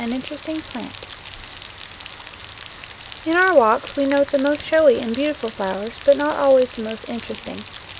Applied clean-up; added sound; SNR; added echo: none; Rain; 13 dB; none.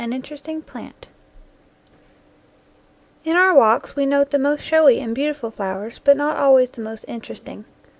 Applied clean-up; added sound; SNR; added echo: none; none; none; none.